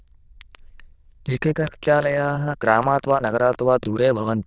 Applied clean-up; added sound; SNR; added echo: neural diffusion model UNIVERSE++.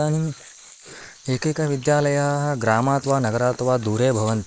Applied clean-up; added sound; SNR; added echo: neural mask model Resemble Enhance denoiser.